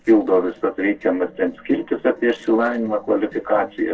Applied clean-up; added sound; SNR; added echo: neural separator model SepFormer DNS4.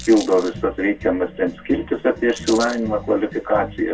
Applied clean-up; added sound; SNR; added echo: none; Rattle; 20 dB; reverberation time 0.1 s.